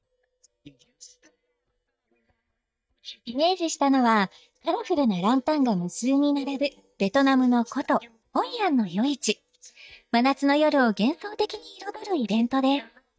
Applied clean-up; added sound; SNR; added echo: neural mask model DeepFilterNet 3.